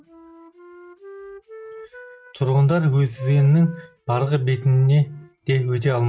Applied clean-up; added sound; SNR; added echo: neural mask model RNNoise.